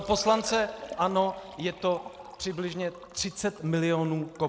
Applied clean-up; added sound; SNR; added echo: none; Liquid; 17 dB; none.